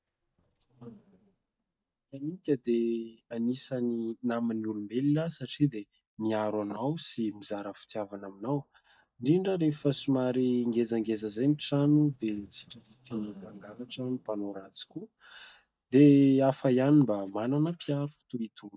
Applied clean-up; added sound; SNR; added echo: neural mask model DeepFilterNet 3.